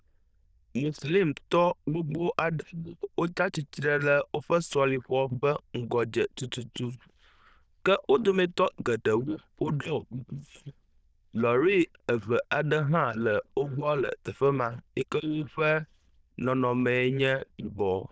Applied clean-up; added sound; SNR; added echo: neural diffusion model UNIVERSE++.